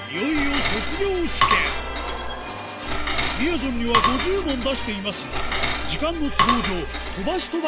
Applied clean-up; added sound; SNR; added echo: none; Cutlery, silverware / Dishes, pots, and pans; -1 dB; none.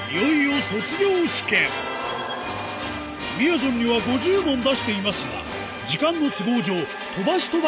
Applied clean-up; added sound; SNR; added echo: none; none; none; none.